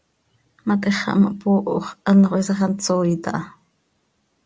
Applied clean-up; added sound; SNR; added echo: none; none; none; none.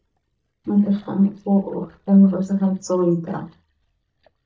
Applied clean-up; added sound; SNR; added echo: neural mask model DeepFilterNet 3.